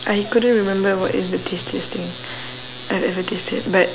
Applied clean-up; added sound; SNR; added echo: none; none; none; none.